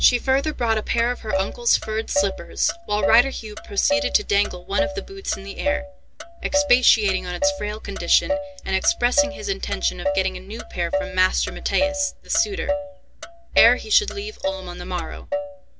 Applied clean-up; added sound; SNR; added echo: none; Motor vehicle (road); 5 dB; none.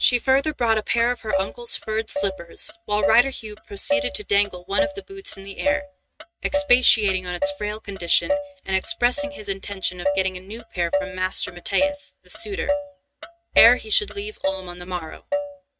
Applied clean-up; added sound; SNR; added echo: neural mask model RNNoise.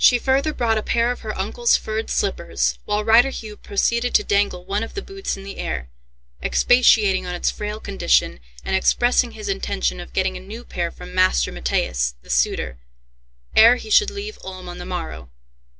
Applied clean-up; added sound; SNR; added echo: none; none; none; none.